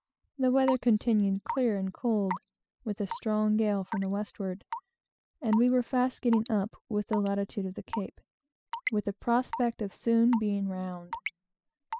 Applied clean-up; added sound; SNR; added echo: classical method spectral subtraction.